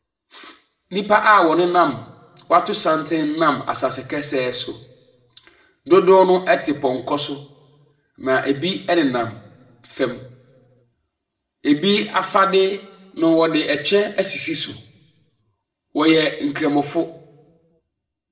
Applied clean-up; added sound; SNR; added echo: none; none; none; reverberation time 0.7 s.